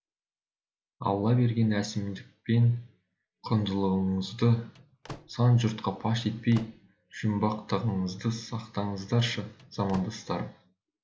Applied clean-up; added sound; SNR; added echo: none; Slam / Microwave oven; 18 dB; none.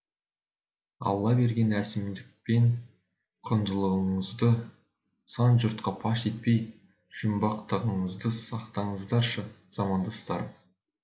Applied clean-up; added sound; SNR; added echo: none; none; none; none.